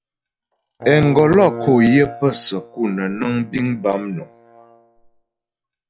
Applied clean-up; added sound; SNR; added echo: classical method log-MMSE.